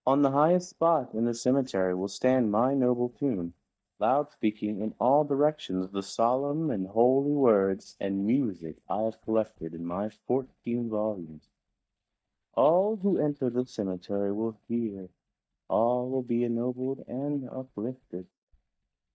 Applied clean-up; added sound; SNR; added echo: neural mask model DeepFilterNet 3.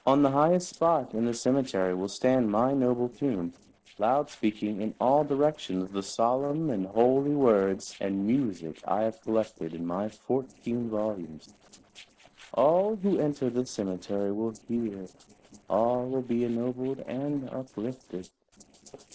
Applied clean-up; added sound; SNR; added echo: neural separator model SepFormer DNS4.